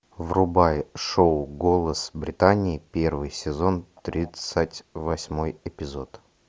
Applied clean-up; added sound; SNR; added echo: none; none; none; none.